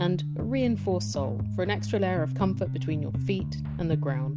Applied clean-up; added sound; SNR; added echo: none; none; none; none.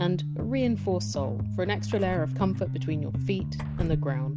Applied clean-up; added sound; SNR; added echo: none; Door / Car; 14 dB; none.